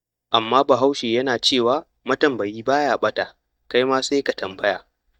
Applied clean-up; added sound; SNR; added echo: neural mask model DeepFilterNet 3.